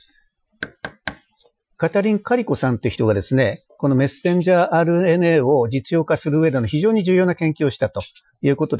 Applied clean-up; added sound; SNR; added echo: classical method Wiener filter.